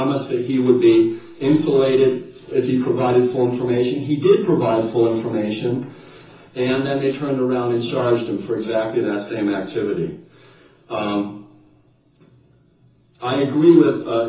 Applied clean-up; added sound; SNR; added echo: none; none; none; reverberation time 0.6 s.